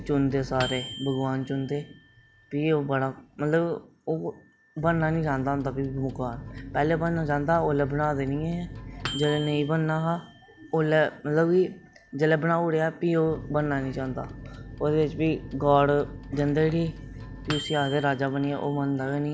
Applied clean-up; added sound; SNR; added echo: none; Microwave oven; 14 dB; none.